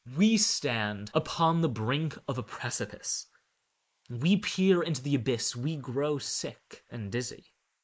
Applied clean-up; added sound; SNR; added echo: neural mask model Resemble Enhance denoiser.